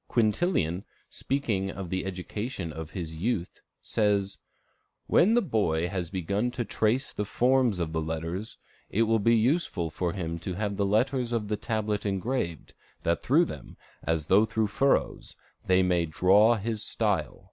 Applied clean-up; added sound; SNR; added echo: none; none; none; none.